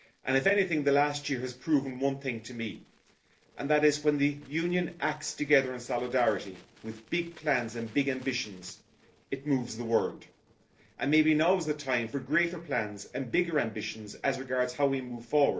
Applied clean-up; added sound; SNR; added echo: neural separator model SepFormer DNS4.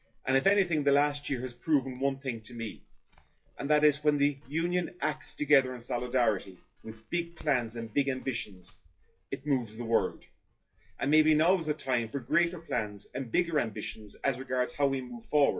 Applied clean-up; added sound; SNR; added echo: classical method WPE with log-MMSE.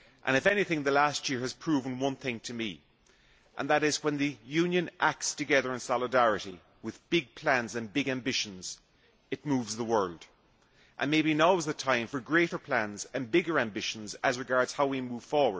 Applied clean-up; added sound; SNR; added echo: none; none; none; none.